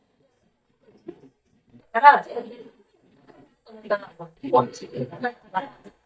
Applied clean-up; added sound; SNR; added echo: neural mask model DeepFilterNet 3.